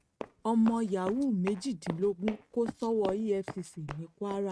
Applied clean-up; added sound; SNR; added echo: neural mask model RNNoise.